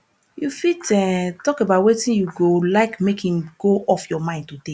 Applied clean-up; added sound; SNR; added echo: none; none; none; none.